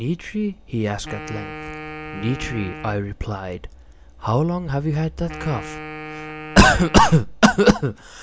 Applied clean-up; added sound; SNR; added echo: none; Wind instrument, woodwind instrument; 15 dB; none.